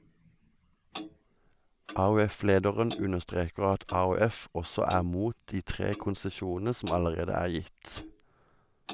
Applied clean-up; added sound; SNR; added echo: none; Clock; 18 dB; none.